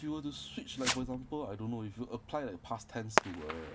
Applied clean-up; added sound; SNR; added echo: none; Fireworks; 0 dB; none.